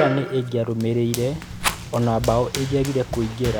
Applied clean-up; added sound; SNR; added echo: none; Run + Rattle; 7 dB; none.